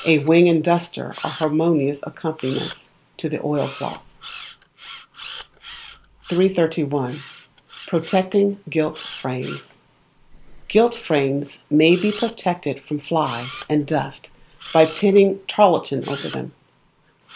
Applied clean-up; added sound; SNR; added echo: none; Camera; 17 dB; none.